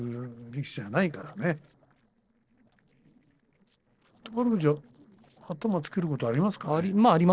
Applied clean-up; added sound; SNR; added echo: neural separator model SepFormer DNS4.